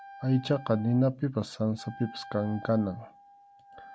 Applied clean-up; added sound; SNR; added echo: none; Wind instrument, woodwind instrument; 19 dB; none.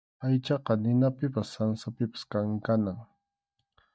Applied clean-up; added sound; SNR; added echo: neural mask model DeepFilterNet 3.